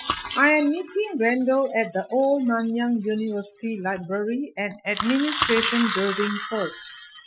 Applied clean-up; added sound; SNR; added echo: classical method Wiener filter.